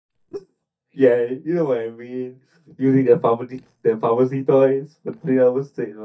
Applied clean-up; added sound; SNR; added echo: neural mask model DeepFilterNet 3.